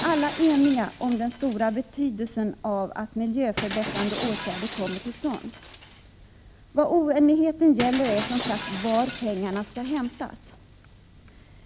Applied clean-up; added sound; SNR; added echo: none; Shatter; 12 dB; none.